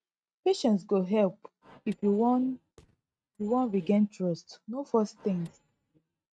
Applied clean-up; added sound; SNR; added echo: neural mask model RNNoise.